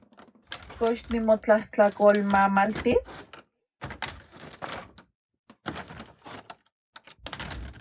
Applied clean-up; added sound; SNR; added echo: none; Thump, thud; 15 dB; reverberation time 0.4 s.